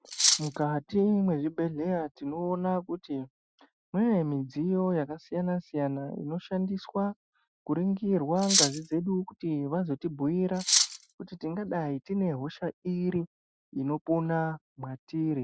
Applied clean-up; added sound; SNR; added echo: classical method Wiener filter.